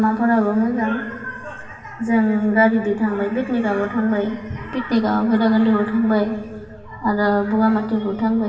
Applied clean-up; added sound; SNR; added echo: none; none; none; reverberation time 1.9 s.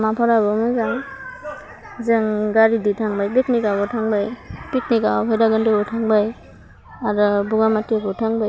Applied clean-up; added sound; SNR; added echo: none; none; none; none.